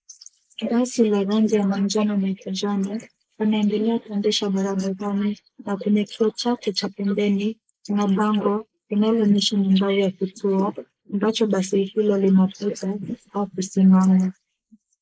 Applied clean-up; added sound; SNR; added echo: neural mask model Resemble Enhance denoiser.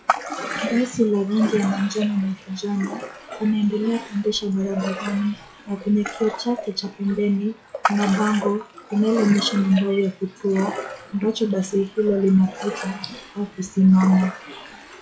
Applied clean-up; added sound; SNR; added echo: classical method log-MMSE.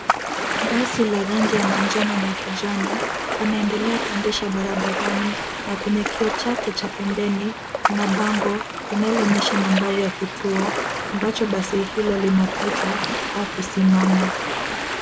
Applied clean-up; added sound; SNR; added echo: none; Ocean; 3 dB; none.